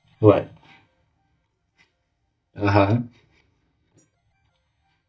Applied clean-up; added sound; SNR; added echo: neural mask model DeepFilterNet 3.